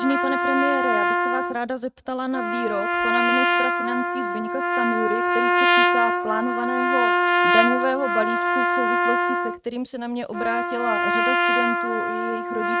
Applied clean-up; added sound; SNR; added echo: neural mask model RNNoise.